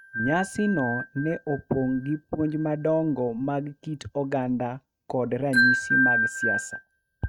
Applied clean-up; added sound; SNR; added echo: neural mask model RNNoise.